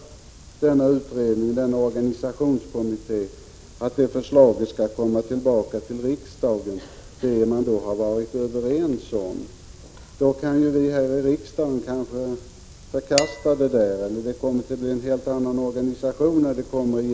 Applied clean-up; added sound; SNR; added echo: none; Dishes, pots, and pans; 13 dB; none.